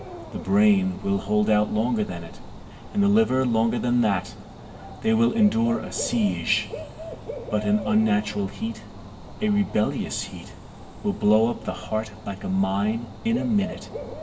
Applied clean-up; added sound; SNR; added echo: none; Bird / Dog; 14 dB; reverberation time 1.7 s.